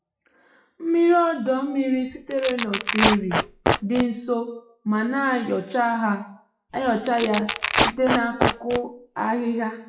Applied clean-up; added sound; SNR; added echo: classical method WPE with log-MMSE.